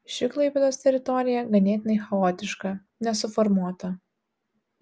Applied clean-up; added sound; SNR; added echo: none; none; none; none.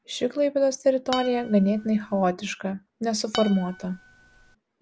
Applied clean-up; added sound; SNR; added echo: none; Acoustic guitar; 14 dB; none.